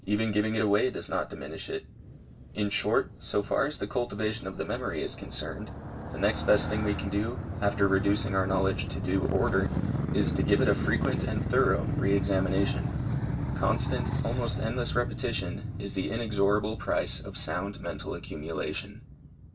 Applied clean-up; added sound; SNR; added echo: none; Motorcycle; 3 dB; reverberation time 0.2 s.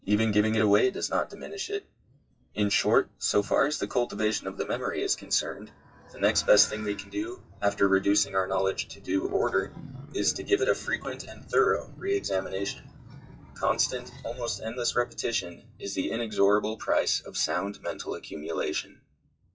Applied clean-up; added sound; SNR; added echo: classical method WPE with log-MMSE.